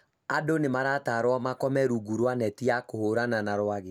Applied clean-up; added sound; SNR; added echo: none; none; none; none.